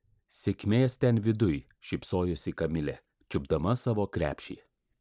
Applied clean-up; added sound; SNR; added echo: none; none; none; none.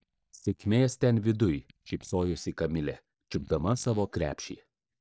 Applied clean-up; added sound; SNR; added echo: neural mask model DeepFilterNet 3.